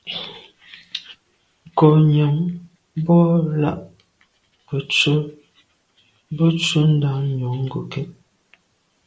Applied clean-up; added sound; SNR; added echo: none; none; none; none.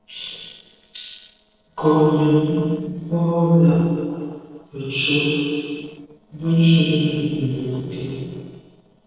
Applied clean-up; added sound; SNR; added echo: neural separator model SepFormer DNS4.